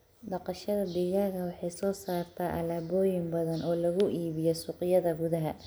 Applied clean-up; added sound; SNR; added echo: none; none; none; none.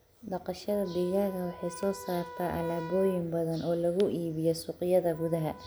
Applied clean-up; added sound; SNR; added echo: none; Wind instrument, woodwind instrument; 17 dB; none.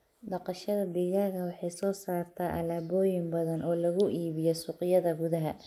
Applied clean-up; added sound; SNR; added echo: neural mask model Resemble Enhance denoiser.